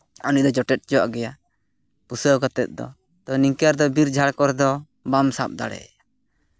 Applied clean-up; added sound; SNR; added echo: none; none; none; none.